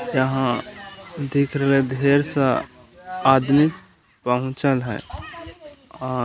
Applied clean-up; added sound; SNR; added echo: none; none; none; none.